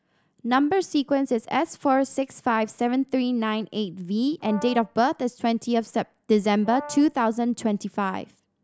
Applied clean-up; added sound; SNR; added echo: none; Brass instrument; 16 dB; none.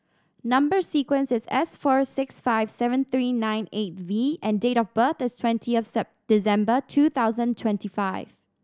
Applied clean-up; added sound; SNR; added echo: none; none; none; none.